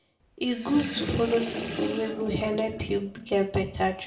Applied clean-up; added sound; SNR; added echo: none; Sink (filling or washing) / Water; 9 dB; reverberation time 0.4 s.